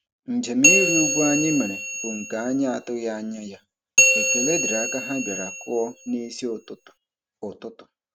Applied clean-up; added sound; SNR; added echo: none; Bell; -3 dB; none.